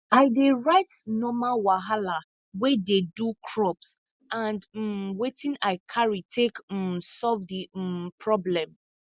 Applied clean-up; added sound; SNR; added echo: none; none; none; none.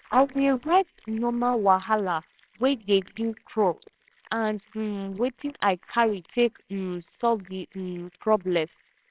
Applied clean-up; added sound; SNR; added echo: neural separator model SepFormer WHAMR!.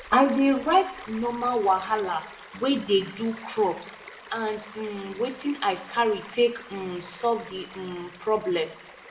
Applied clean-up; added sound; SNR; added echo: none; Stream; 18 dB; reverberation time 0.6 s.